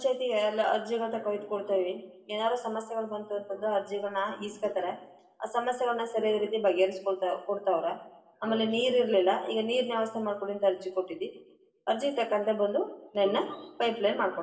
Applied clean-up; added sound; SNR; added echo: none; none; none; reverberation time 0.7 s.